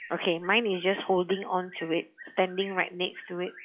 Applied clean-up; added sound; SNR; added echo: classical method log-MMSE.